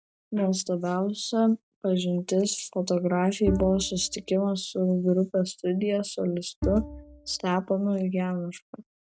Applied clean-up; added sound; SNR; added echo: none; Bowed string instrument; 10 dB; none.